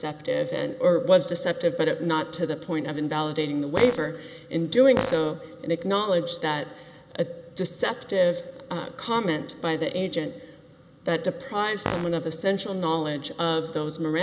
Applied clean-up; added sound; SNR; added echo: none; Fart; 5 dB; none.